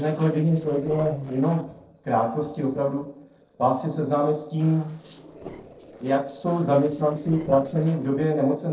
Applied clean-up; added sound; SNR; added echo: neural separator model SepFormer DNS4.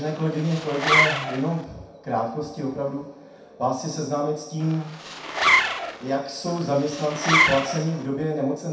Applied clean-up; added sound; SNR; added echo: none; Zipper (clothing); -2 dB; reverberation time 0.6 s.